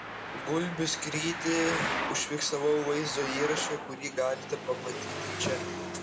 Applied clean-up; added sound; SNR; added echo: none; Traffic noise, roadway noise; 4 dB; reverberation time 0.4 s.